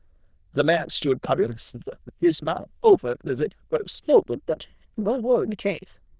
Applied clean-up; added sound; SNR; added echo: neural diffusion model UNIVERSE++.